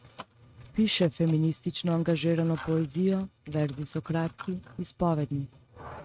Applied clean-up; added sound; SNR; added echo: neural mask model RNNoise.